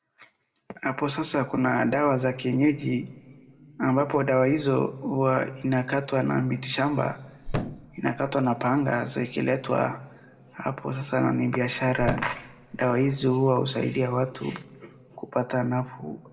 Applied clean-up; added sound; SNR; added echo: none; Thump, thud; 9 dB; reverberation time 1.5 s.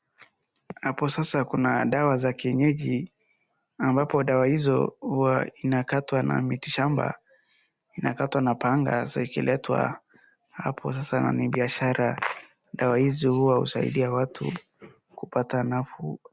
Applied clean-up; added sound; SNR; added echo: none; none; none; none.